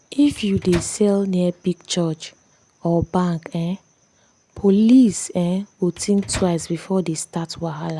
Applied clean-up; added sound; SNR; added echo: none; Microwave oven; 16 dB; none.